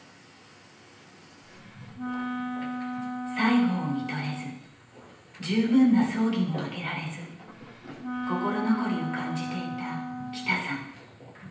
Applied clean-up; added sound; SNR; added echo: none; Wind instrument, woodwind instrument; 5 dB; reverberation time 0.9 s.